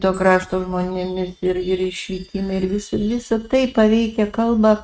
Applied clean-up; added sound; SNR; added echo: neural mask model RNNoise.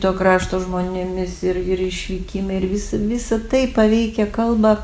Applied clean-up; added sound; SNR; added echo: none; none; none; none.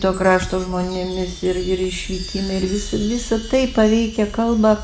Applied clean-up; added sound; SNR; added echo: none; Chime; 18 dB; none.